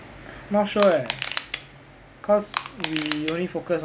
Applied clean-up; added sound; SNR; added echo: none; Crushing; 8 dB; none.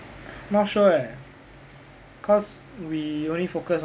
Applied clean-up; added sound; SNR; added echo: none; none; none; none.